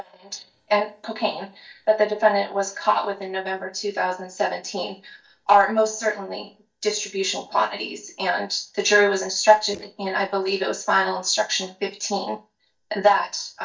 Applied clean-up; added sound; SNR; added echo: neural mask model DeepFilterNet 3.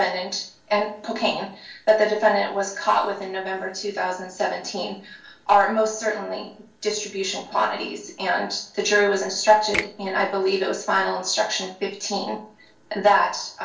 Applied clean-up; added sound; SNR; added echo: neural separator model SepFormer DNS4.